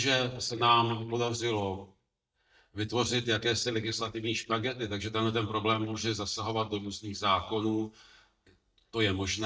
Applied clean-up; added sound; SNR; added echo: neural mask model DeepFilterNet 3.